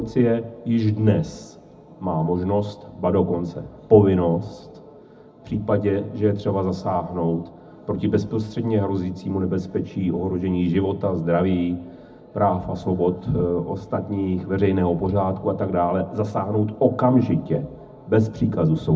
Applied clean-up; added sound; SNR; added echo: none; none; none; reverberation time 0.4 s.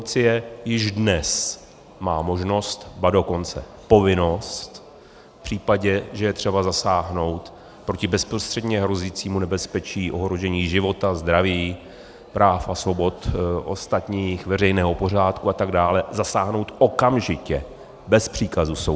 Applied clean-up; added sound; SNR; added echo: none; none; none; none.